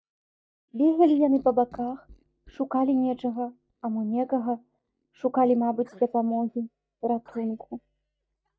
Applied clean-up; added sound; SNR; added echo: neural mask model DeepFilterNet 3.